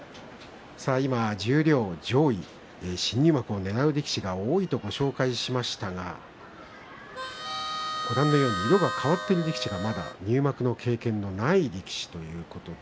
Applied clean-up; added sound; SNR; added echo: none; Harmonica; 6 dB; none.